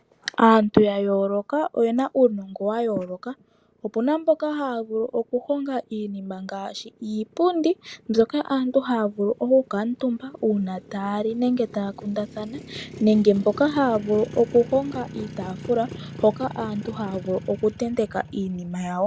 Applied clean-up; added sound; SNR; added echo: none; Motorcycle; 18 dB; none.